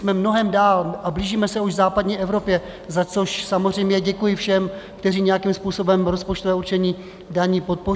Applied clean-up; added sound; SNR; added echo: none; none; none; none.